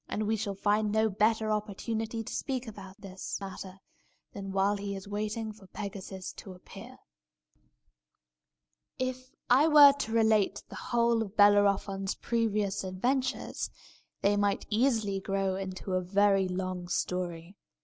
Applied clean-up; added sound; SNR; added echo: none; none; none; none.